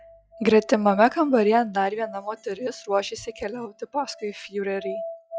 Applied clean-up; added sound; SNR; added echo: classical method log-MMSE.